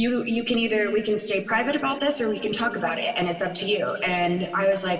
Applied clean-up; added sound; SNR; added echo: none; none; none; reverberation time 2.6 s.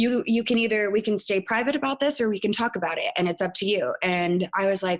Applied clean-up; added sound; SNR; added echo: none; none; none; none.